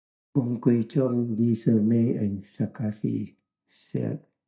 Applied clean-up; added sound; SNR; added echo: neural mask model DeepFilterNet 3.